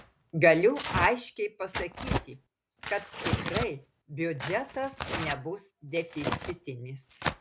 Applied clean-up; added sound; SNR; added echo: none; Tearing; 6 dB; none.